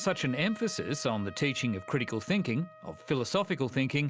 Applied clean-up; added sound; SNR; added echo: none; Trumpet; 19 dB; none.